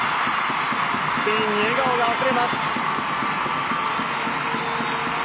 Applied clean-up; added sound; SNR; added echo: none; none; none; none.